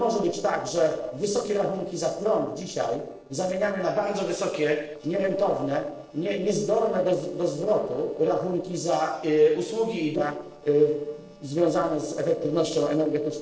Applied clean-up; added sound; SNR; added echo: neural separator model SepFormer DNS4.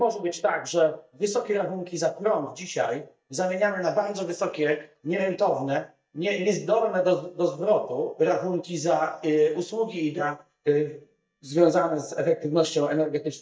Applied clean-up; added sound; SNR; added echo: neural mask model DeepFilterNet 3.